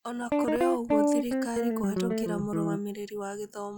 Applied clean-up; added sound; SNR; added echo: classical method log-MMSE.